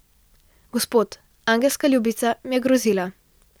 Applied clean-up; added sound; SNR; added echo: none; none; none; none.